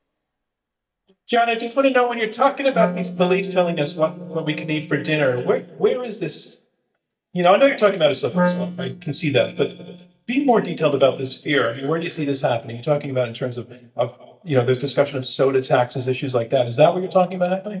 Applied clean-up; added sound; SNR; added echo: neural mask model DeepFilterNet 3.